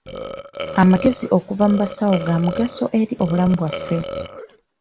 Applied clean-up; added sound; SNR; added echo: none; Burping, eructation; 11 dB; none.